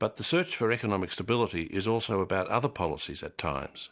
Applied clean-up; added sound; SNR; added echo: none; none; none; none.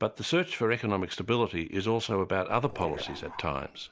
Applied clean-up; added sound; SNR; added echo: none; Dog; 13 dB; none.